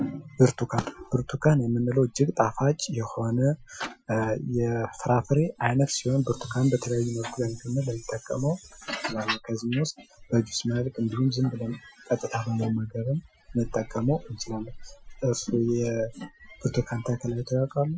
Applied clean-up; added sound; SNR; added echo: classical method Wiener filter.